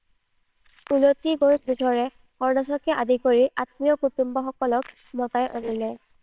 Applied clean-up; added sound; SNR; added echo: neural separator model SepFormer WHAMR!.